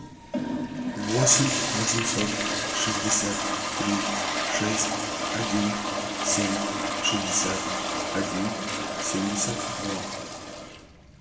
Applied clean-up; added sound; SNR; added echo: none; Toilet flush; 0 dB; reverberation time 2.2 s.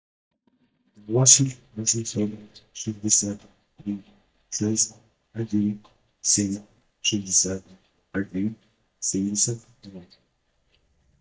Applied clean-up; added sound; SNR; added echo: neural mask model DeepFilterNet 3.